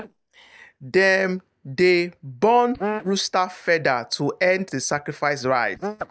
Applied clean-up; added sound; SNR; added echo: neural mask model DeepFilterNet 3.